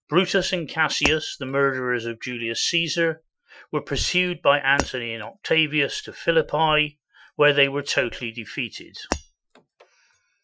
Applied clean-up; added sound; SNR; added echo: classical method Wiener filter.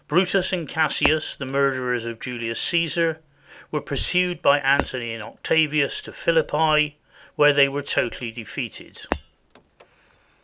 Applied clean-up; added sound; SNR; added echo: none; Shatter; 10 dB; none.